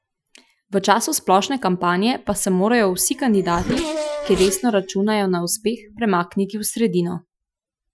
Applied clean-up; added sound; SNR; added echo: classical method Wiener filter.